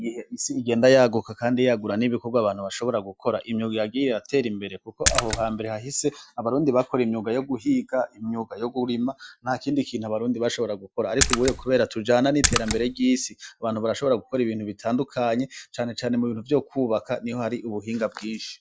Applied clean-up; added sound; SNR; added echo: none; Splash, splatter; 2 dB; none.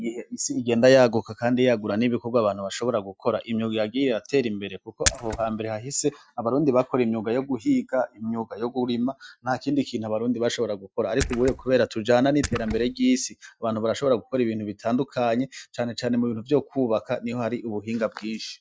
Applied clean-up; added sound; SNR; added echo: neural mask model RNNoise.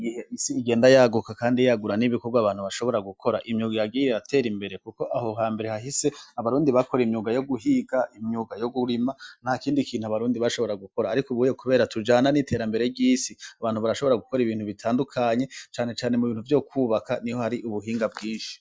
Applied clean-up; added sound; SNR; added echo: none; none; none; none.